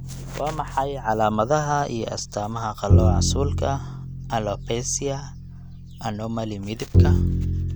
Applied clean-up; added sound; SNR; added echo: none; Bowed string instrument; -2 dB; none.